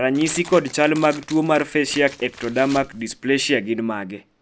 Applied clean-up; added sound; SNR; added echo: none; Tearing; 19 dB; none.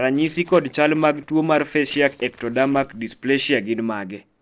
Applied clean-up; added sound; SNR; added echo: neural separator model SepFormer DNS4.